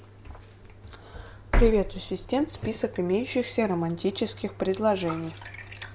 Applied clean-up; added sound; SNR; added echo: none; none; none; none.